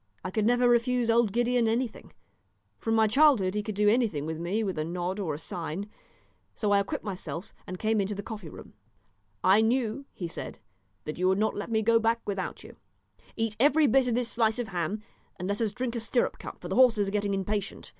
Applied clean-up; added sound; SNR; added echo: none; none; none; none.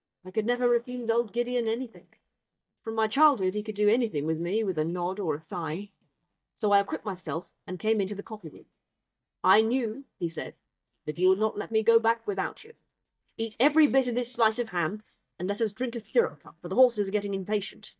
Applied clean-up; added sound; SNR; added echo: neural mask model DeepFilterNet 3.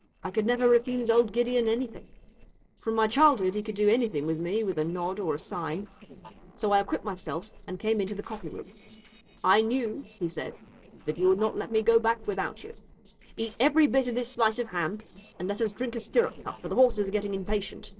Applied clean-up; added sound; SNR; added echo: neural separator model SepFormer DNS4.